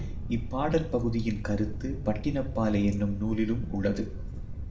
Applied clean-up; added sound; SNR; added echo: none; Thunder; 5 dB; reverberation time 0.8 s.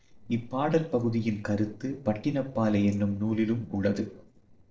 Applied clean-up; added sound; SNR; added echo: neural separator model SepFormer DNS4.